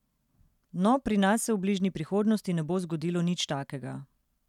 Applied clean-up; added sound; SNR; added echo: none; none; none; none.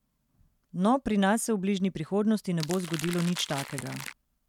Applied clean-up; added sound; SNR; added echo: none; Crackle; 11 dB; none.